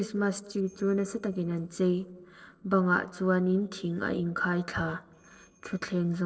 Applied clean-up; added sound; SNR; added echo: neural separator model SepFormer DNS4.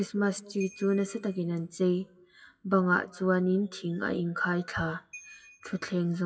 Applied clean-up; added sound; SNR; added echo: classical method WPE with log-MMSE.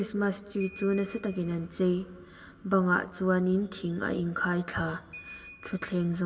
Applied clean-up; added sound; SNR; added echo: none; Ringtone / Bell; 18 dB; reverberation time 1.6 s.